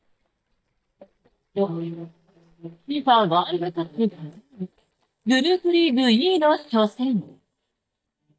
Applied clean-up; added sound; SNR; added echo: neural mask model DeepFilterNet 3.